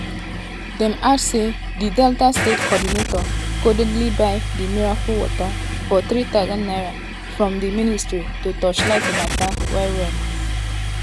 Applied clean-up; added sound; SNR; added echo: none; Engine starting / Car; 2 dB; none.